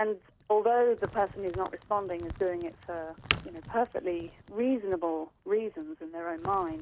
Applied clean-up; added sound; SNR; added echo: none; Crack; 12 dB; none.